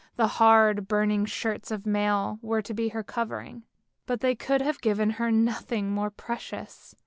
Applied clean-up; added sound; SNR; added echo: none; none; none; none.